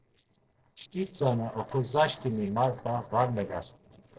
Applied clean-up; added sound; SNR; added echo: neural separator model SepFormer DNS4.